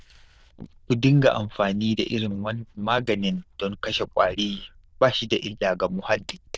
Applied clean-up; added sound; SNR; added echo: neural diffusion model UNIVERSE++.